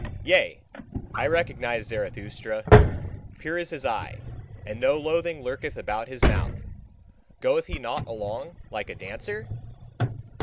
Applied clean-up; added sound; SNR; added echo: none; Drawer open or close; -2 dB; none.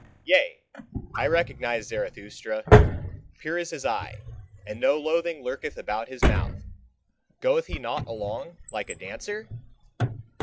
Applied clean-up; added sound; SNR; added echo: classical method log-MMSE.